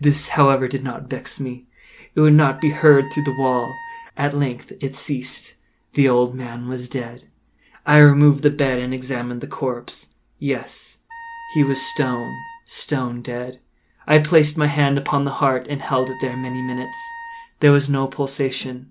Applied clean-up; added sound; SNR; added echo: none; Wind instrument, woodwind instrument; 16 dB; none.